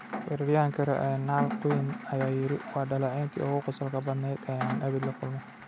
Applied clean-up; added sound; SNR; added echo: none; Rain; 9 dB; none.